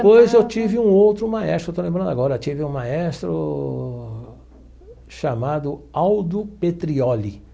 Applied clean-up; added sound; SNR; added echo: none; none; none; none.